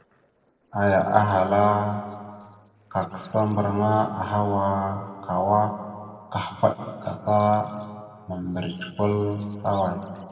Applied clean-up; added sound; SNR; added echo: neural separator model SepFormer DNS4.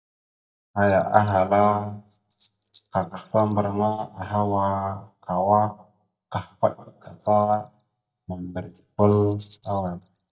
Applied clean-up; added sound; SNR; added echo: neural mask model DeepFilterNet 3.